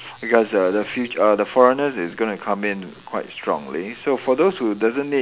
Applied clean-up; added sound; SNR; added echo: none; none; none; none.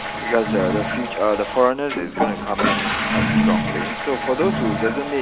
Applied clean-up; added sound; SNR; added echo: none; Toilet flush / Water; 0 dB; none.